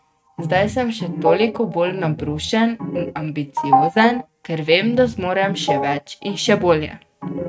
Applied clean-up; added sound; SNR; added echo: neural mask model RNNoise.